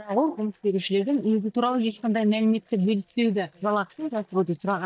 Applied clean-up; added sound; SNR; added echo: neural mask model DeepFilterNet 3.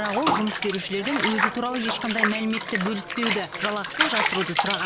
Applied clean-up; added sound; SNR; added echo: none; Bathtub (filling or washing) / Water; 0 dB; none.